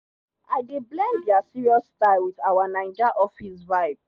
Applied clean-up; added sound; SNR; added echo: none; Wind instrument, woodwind instrument; 17 dB; none.